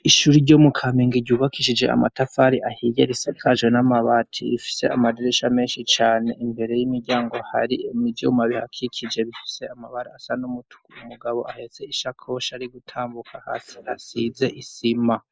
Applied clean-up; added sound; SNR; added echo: neural mask model Resemble Enhance denoiser.